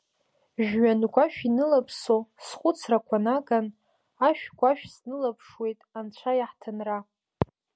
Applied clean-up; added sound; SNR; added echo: none; none; none; none.